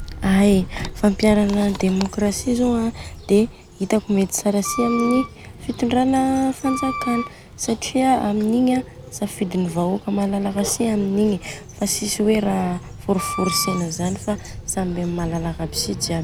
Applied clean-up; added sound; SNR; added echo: none; Wind instrument, woodwind instrument; 10 dB; none.